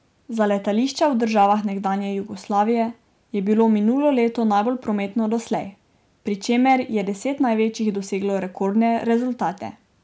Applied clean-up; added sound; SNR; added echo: none; none; none; none.